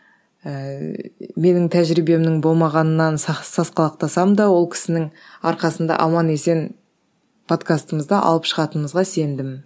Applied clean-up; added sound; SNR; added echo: none; none; none; none.